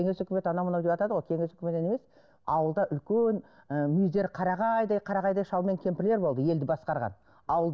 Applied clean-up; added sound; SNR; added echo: none; none; none; none.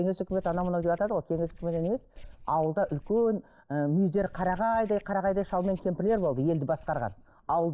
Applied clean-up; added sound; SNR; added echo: neural mask model DeepFilterNet 3.